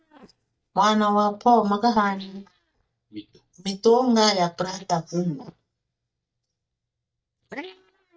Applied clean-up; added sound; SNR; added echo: neural mask model DeepFilterNet 3.